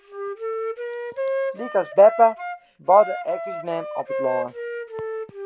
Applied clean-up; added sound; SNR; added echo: none; Wind instrument, woodwind instrument; 7 dB; none.